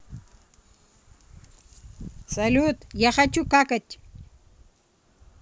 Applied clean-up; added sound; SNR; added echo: none; none; none; none.